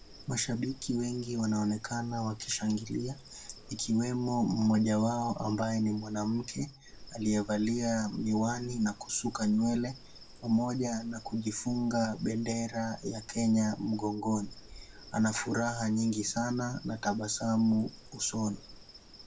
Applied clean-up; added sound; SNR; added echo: none; Insect; 19 dB; reverberation time 0.2 s.